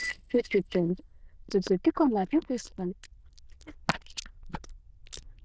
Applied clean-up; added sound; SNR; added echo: neural diffusion model UNIVERSE++.